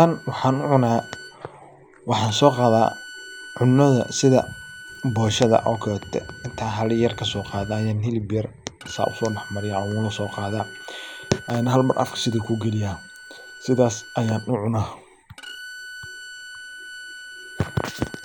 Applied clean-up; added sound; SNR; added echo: none; Bowed string instrument; 17 dB; none.